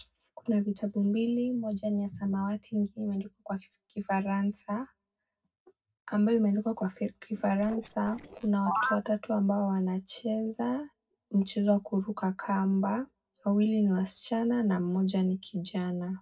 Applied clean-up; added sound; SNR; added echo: neural separator model SepFormer DNS4.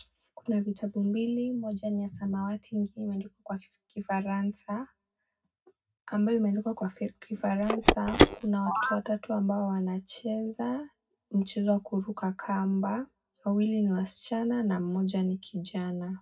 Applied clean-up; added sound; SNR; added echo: none; Telephone; -3 dB; reverberation time 0.4 s.